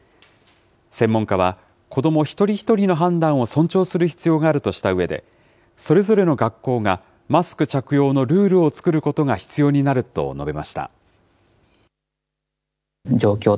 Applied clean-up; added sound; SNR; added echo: none; none; none; none.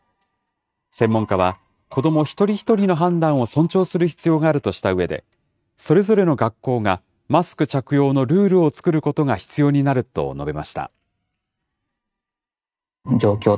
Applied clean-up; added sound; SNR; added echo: neural mask model RNNoise.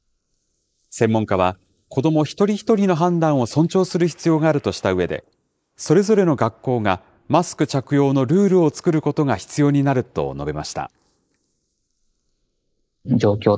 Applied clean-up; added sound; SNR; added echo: neural mask model Resemble Enhance denoiser.